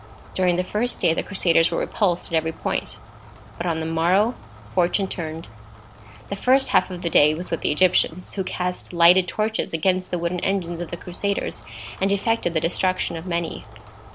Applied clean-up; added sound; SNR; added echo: none; Rain; 19 dB; none.